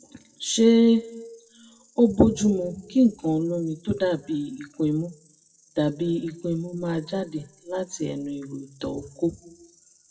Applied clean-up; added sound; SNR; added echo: classical method WPE with log-MMSE.